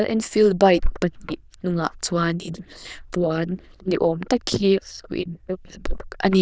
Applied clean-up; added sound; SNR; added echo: neural diffusion model UNIVERSE++.